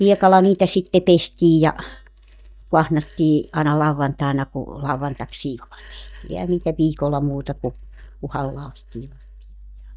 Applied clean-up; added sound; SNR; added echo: neural mask model DeepFilterNet 3.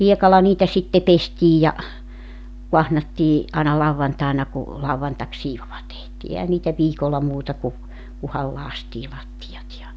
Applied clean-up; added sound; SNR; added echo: none; none; none; none.